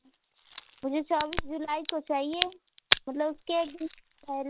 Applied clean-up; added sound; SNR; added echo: neural separator model SepFormer WHAM!.